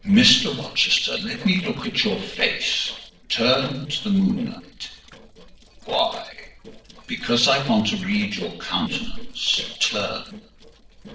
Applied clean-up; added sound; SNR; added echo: neural separator model SepFormer DNS4.